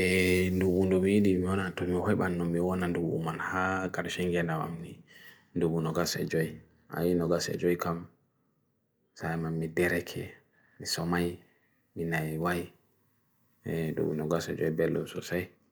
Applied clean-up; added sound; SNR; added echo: none; none; none; none.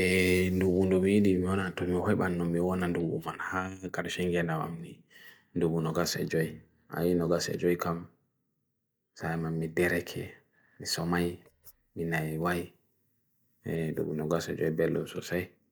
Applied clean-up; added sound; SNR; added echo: neural mask model DeepFilterNet 3.